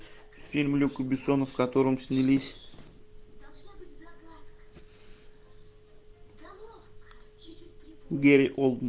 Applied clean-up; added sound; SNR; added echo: none; Telephone; 19 dB; none.